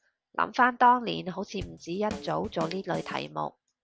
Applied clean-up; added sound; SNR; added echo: none; Drum / Drum kit; 13 dB; none.